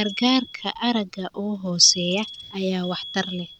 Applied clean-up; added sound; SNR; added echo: none; Alarm; 16 dB; none.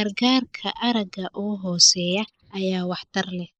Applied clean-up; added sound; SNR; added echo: neural mask model Resemble Enhance denoiser.